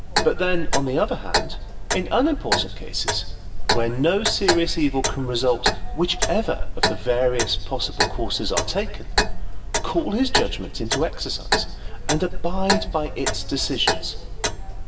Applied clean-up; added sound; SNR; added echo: none; Clock; -1 dB; reverberation time 0.7 s.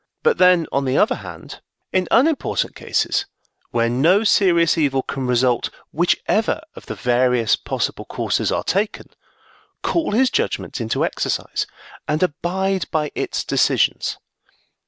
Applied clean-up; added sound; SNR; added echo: none; none; none; none.